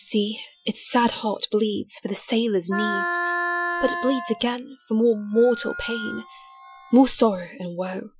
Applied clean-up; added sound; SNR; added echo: classical method Wiener filter.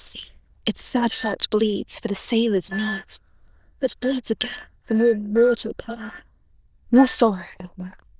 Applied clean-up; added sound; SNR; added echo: neural diffusion model UNIVERSE++.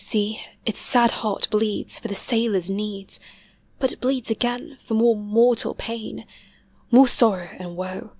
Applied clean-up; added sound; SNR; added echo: none; none; none; none.